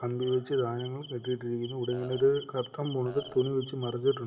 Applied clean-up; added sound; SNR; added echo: none; Burping, eructation; 18 dB; reverberation time 0.5 s.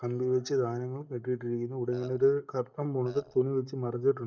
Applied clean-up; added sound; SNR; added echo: neural mask model DeepFilterNet 3.